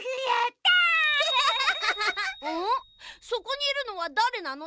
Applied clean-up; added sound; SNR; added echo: none; none; none; none.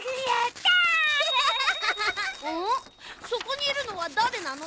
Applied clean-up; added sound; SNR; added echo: none; Tearing; 17 dB; none.